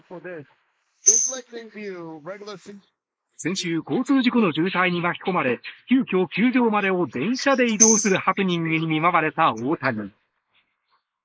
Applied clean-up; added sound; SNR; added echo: neural mask model Resemble Enhance denoiser.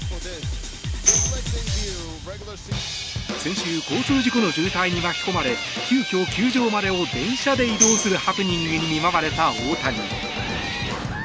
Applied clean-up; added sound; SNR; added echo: none; Tambourine; 2 dB; none.